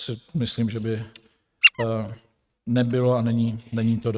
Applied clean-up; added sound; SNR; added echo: neural mask model RNNoise.